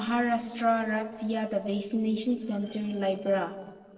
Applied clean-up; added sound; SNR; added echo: neural separator model SepFormer DNS4.